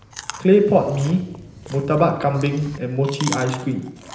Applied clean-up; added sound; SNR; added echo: none; Chewing, mastication; 16 dB; reverberation time 0.9 s.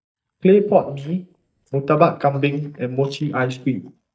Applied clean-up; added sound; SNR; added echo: neural mask model DeepFilterNet 3.